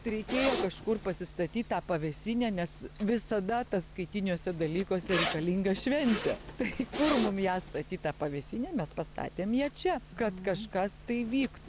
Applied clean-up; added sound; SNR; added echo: none; Zipper (clothing); 9 dB; none.